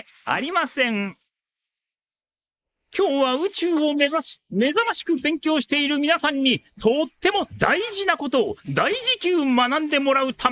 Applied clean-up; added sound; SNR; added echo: neural mask model Resemble Enhance denoiser.